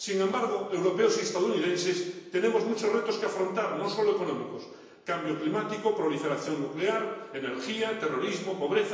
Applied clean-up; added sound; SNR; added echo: none; none; none; reverberation time 1.0 s.